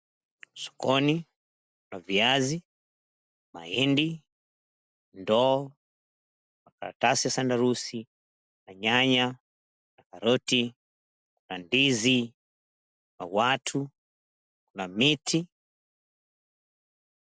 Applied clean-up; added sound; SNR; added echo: none; none; none; none.